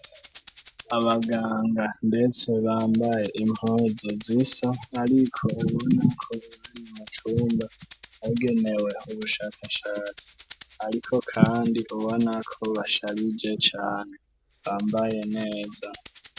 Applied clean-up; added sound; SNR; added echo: none; Rattle (instrument); 9 dB; none.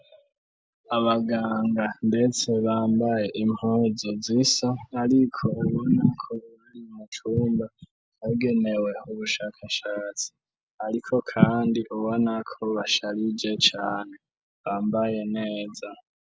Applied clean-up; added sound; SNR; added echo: none; none; none; none.